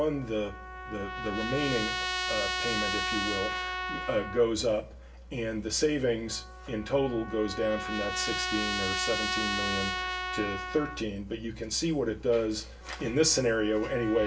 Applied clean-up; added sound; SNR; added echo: none; Trumpet; 5 dB; reverberation time 0.2 s.